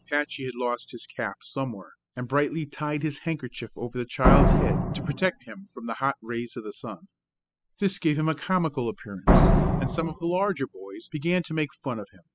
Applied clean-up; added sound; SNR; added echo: classical method spectral subtraction.